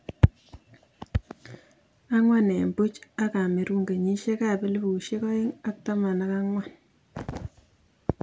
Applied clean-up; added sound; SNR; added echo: none; none; none; none.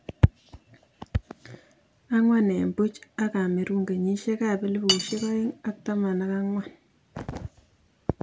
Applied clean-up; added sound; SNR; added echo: none; Cutlery, silverware; 7 dB; none.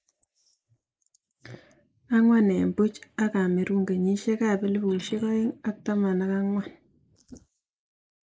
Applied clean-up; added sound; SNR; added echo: neural mask model Resemble Enhance denoiser.